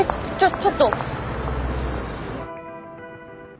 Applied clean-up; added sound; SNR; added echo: none; Electric guitar; 14 dB; none.